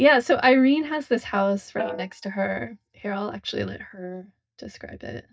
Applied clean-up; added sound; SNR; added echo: neural mask model DeepFilterNet 3.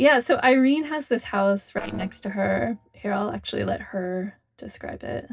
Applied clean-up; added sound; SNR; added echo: neural separator model SepFormer DNS4.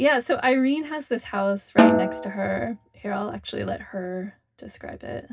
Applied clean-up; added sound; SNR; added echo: none; Snare drum; -3 dB; reverberation time 0.4 s.